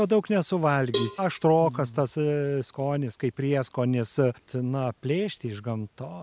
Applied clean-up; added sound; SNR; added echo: none; Cowbell; 7 dB; none.